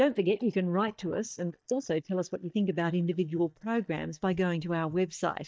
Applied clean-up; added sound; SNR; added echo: neural mask model DeepFilterNet 3.